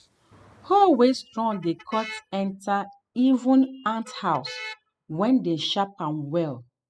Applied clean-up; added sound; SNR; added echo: classical method spectral subtraction.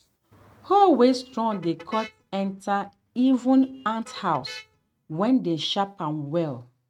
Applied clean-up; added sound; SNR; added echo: neural mask model RNNoise.